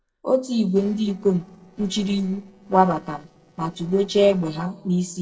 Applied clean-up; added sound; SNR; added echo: neural separator model SepFormer DNS4.